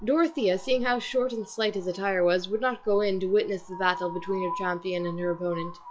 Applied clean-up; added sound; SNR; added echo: classical method log-MMSE.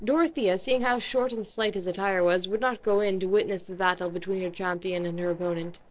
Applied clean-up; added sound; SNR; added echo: neural separator model SepFormer DNS4.